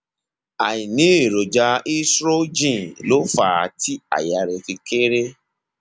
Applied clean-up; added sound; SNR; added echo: none; none; none; none.